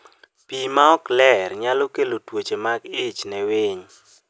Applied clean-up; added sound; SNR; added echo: none; none; none; none.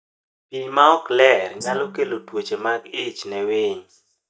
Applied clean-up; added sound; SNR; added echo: neural mask model DeepFilterNet 3.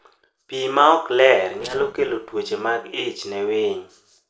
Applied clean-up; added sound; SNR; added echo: neural separator model SepFormer DNS4.